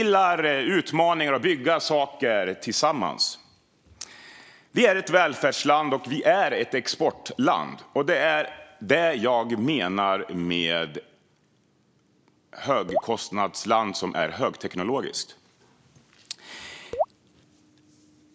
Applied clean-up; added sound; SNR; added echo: none; Raindrop / Drip; 5 dB; none.